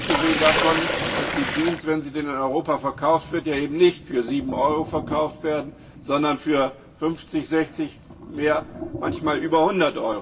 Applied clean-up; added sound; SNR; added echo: none; Sink (filling or washing); 6 dB; reverberation time 0.2 s.